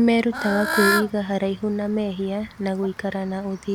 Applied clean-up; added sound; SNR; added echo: none; Bird / Fowl; 7 dB; none.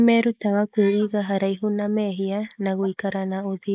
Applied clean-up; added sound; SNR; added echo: neural mask model Resemble Enhance denoiser.